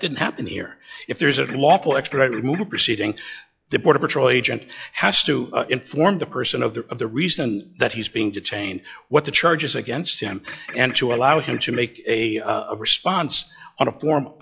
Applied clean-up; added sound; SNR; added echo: classical method log-MMSE.